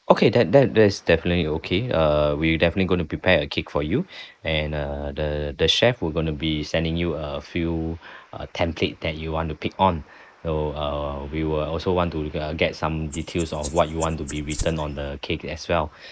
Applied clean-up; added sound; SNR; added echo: neural mask model Resemble Enhance denoiser.